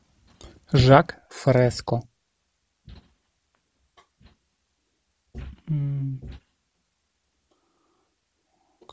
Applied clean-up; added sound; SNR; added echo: none; none; none; none.